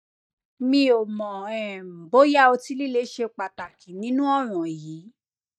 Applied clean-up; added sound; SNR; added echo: neural mask model DeepFilterNet 3.